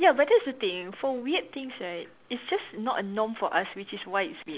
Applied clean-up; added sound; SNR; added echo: none; none; none; none.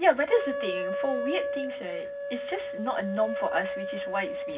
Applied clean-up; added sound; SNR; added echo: none; Wind instrument, woodwind instrument; 3 dB; reverberation time 0.4 s.